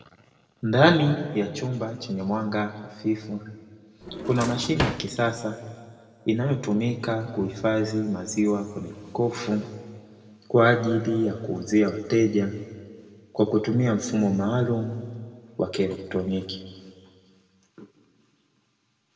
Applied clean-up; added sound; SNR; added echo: none; Drawer open or close; 6 dB; reverberation time 1.6 s.